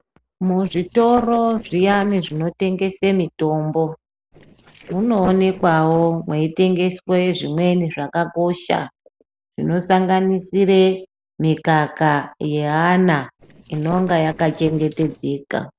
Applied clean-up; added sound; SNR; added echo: neural separator model SepFormer DNS4.